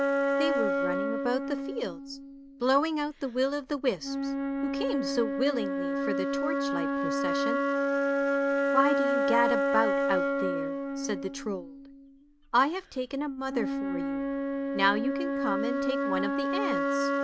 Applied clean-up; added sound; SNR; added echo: none; Wind instrument, woodwind instrument; -3 dB; none.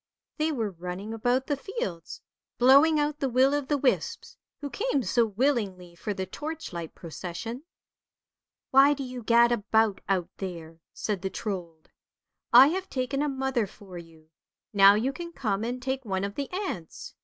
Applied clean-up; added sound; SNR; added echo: none; none; none; none.